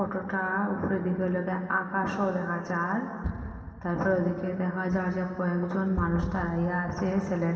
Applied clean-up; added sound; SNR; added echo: none; none; none; reverberation time 2.4 s.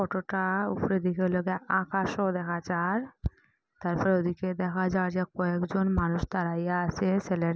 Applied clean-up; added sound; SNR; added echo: none; none; none; none.